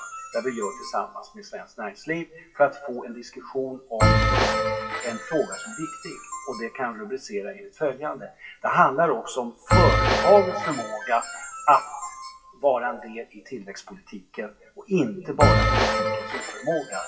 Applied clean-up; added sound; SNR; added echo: classical method WPE with log-MMSE.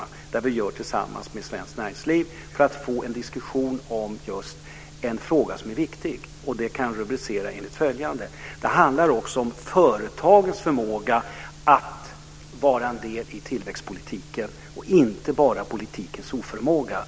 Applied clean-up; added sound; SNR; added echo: none; none; none; none.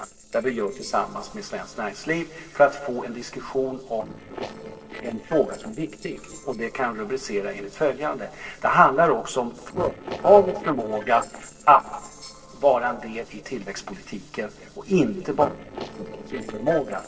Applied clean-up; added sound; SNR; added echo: neural separator model SepFormer DNS4.